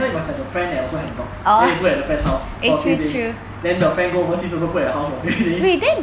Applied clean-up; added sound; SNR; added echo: none; Snare drum; 13 dB; none.